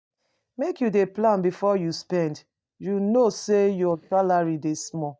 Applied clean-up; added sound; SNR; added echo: neural mask model DeepFilterNet 3.